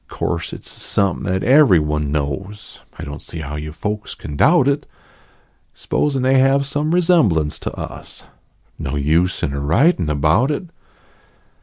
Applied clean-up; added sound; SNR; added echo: none; none; none; none.